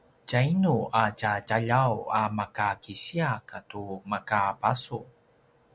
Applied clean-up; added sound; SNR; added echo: none; none; none; none.